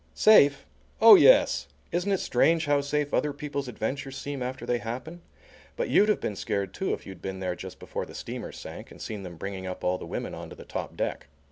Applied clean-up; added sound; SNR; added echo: none; none; none; none.